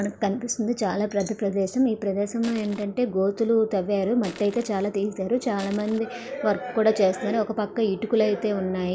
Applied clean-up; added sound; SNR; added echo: none; Crushing; 16 dB; none.